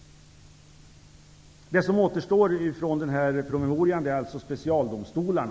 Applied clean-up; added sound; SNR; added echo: none; none; none; none.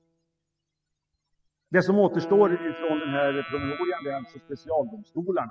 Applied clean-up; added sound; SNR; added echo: classical method spectral subtraction.